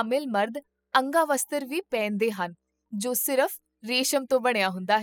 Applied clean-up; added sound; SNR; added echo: classical method spectral subtraction.